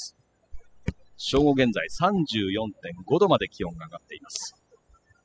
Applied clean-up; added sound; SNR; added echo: classical method spectral subtraction.